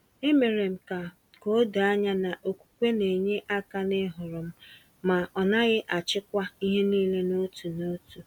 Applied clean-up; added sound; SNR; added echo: none; none; none; none.